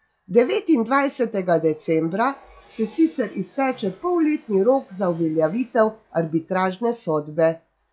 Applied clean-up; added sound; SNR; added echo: classical method log-MMSE.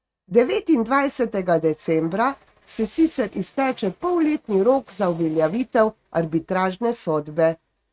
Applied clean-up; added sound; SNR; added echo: neural mask model RNNoise.